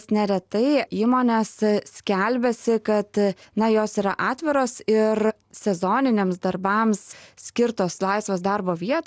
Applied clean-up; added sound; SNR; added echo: none; none; none; none.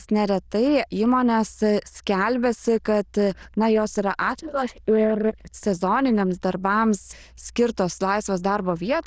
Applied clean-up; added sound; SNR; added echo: neural diffusion model UNIVERSE++.